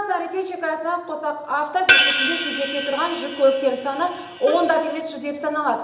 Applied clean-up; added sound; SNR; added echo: none; Crash cymbal / Hi-hat; 1 dB; reverberation time 0.8 s.